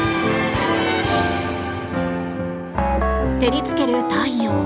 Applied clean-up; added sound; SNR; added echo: none; Piano; 1 dB; none.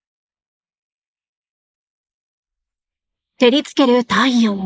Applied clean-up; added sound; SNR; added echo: neural mask model Resemble Enhance denoiser.